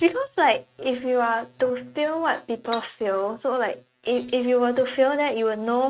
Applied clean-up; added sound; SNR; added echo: neural mask model RNNoise.